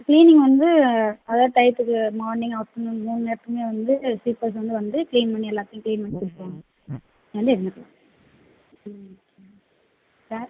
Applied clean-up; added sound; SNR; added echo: neural mask model Resemble Enhance denoiser.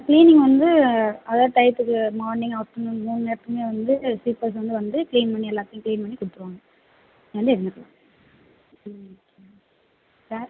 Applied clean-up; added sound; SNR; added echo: none; none; none; none.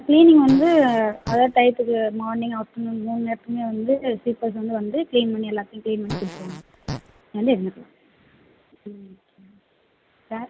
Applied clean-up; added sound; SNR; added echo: none; Fart; 12 dB; none.